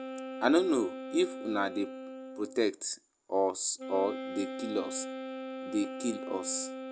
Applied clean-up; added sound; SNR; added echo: none; Wind instrument, woodwind instrument; 10 dB; none.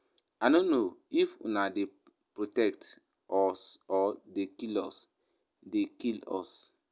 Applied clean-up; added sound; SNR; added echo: none; none; none; none.